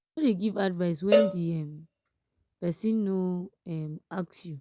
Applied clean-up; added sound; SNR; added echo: none; Cowbell; 0 dB; none.